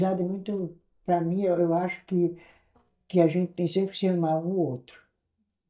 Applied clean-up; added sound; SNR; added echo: neural mask model DeepFilterNet 3.